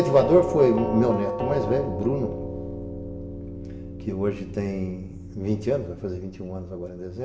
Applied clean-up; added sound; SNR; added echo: none; Doorbell; 6 dB; reverberation time 0.8 s.